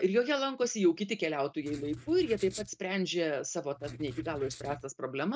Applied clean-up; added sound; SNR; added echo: neural mask model RNNoise.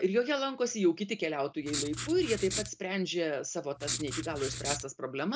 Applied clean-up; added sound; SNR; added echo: none; Writing; 6 dB; none.